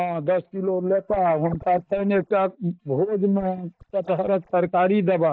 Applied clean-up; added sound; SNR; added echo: neural mask model DeepFilterNet 3.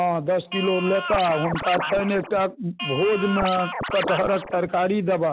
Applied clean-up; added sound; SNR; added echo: none; Scratching (performance technique); 7 dB; none.